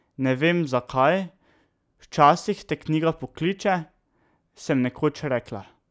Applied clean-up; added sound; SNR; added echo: none; none; none; none.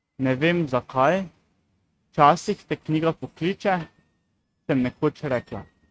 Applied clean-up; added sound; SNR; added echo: neural mask model RNNoise.